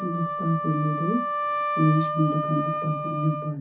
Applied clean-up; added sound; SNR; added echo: none; Wind instrument, woodwind instrument; 2 dB; reverberation time 0.4 s.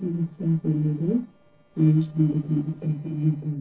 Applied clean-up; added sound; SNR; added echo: neural separator model SepFormer DNS4.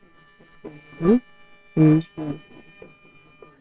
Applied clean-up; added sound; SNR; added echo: neural separator model SepFormer WHAMR!.